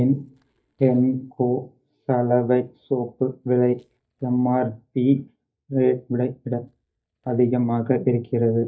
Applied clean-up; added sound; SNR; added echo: neural mask model DeepFilterNet 3.